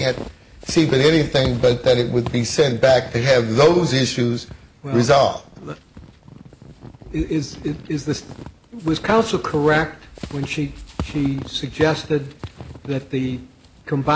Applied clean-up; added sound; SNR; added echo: none; Squeak / Walk, footsteps; 16 dB; none.